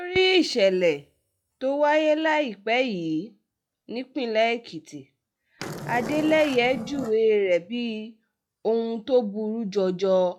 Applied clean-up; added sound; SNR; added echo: classical method log-MMSE.